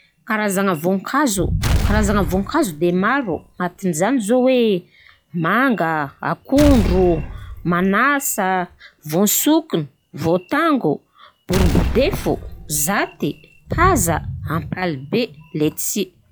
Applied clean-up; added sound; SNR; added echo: classical method log-MMSE.